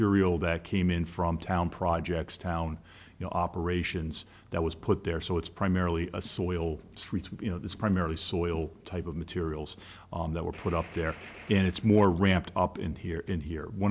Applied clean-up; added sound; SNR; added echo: neural separator model SepFormer DNS4.